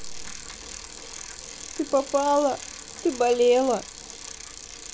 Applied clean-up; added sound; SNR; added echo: none; Bicycle; 13 dB; none.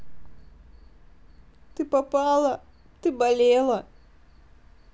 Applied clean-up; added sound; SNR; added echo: none; none; none; none.